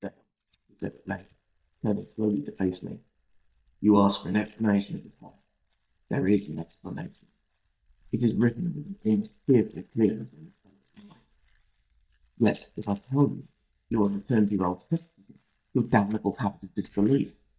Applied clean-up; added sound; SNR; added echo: neural mask model DeepFilterNet 3.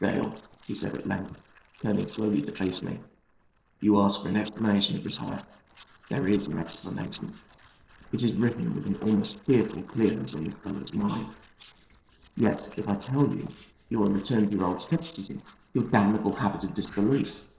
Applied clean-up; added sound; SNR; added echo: neural separator model SepFormer DNS4.